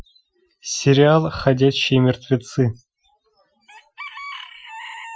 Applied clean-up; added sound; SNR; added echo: classical method Wiener filter.